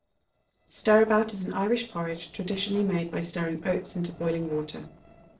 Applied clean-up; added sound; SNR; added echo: neural separator model SepFormer DNS4.